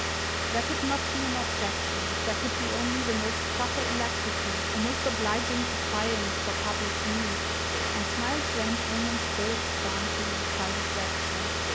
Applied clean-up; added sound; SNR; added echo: none; Car; -5 dB; none.